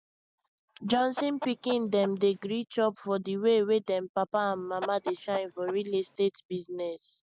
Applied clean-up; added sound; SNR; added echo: none; Chicken, rooster; 13 dB; none.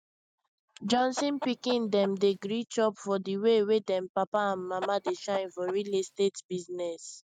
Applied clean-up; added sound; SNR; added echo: neural mask model RNNoise.